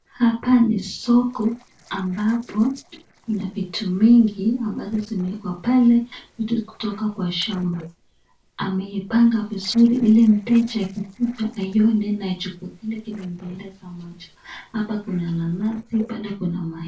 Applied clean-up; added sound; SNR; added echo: neural separator model SepFormer DNS4.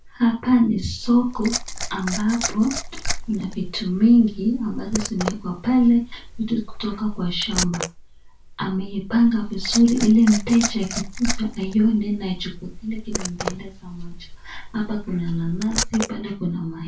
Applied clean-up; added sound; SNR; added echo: none; Liquid; 8 dB; reverberation time 0.2 s.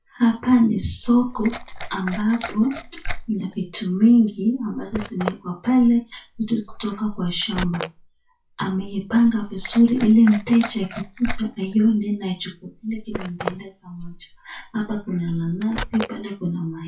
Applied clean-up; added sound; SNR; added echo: classical method WPE with log-MMSE.